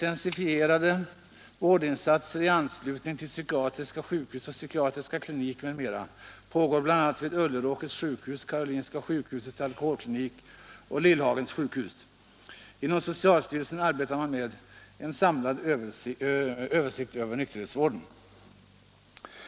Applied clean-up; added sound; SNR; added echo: none; none; none; none.